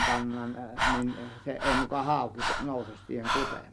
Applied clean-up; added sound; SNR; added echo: none; Breathing; 0 dB; none.